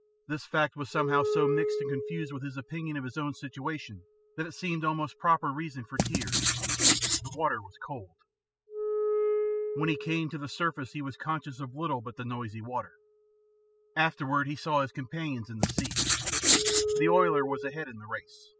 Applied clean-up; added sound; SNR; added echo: classical method spectral subtraction.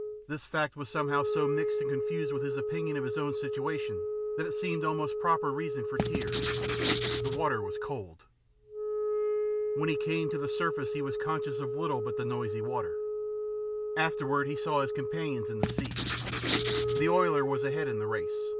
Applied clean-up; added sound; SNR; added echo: none; Wind instrument, woodwind instrument + Writing; -4 dB; none.